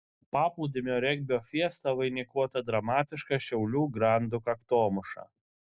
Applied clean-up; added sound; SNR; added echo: none; none; none; none.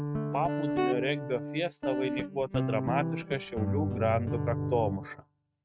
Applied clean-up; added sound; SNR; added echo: neural mask model RNNoise.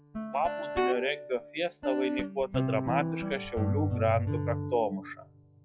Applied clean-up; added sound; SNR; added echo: classical method log-MMSE.